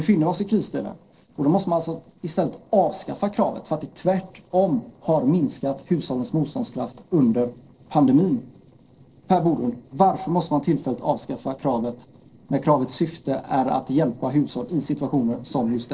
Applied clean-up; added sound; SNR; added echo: neural separator model SepFormer DNS4.